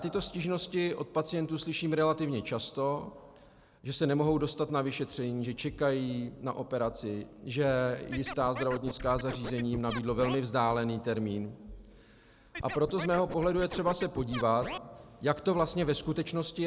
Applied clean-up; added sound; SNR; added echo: none; Scratching (performance technique); 9 dB; none.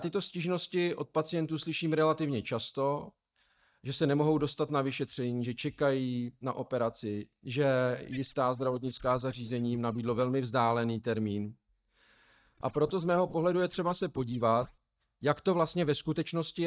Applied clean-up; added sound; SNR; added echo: neural mask model DeepFilterNet 3.